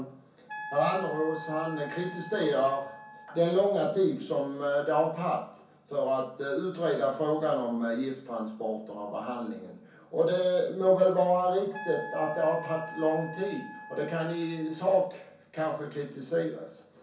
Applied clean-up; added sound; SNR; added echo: none; Wind instrument, woodwind instrument; 13 dB; reverberation time 0.6 s.